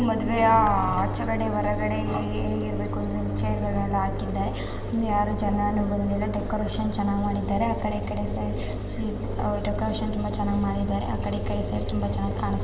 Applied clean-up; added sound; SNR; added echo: none; Engine; 2 dB; reverberation time 2.0 s.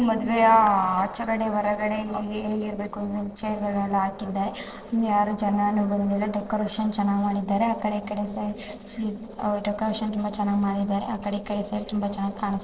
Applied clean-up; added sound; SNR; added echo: neural separator model SepFormer DNS4.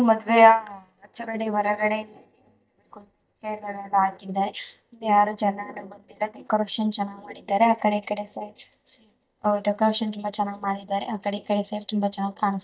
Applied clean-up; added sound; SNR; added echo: neural mask model DeepFilterNet 3.